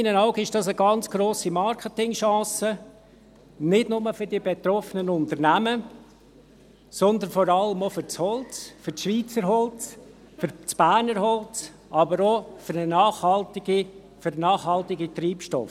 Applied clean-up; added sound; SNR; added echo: none; none; none; none.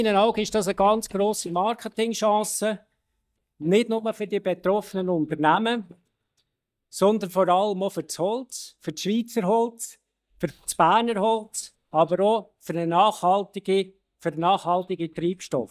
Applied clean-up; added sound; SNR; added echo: neural mask model DeepFilterNet 3.